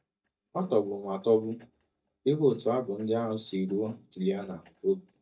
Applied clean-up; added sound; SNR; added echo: neural mask model DeepFilterNet 3.